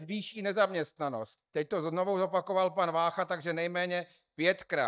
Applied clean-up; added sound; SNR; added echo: neural mask model DeepFilterNet 3.